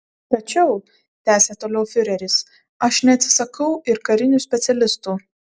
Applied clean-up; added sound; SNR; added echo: none; none; none; none.